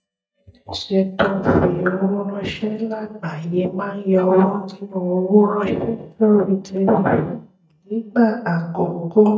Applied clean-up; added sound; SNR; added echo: neural mask model DeepFilterNet 3.